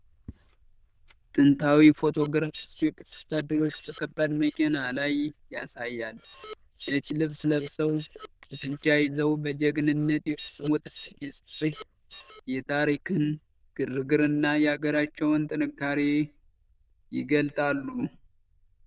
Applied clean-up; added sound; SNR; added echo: neural diffusion model UNIVERSE++.